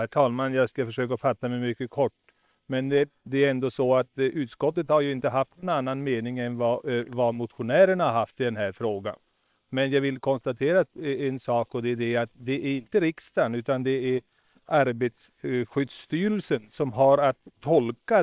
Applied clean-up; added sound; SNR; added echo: neural separator model SepFormer WHAM!.